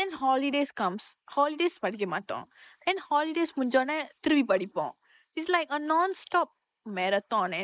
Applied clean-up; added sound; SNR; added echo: neural mask model Resemble Enhance denoiser.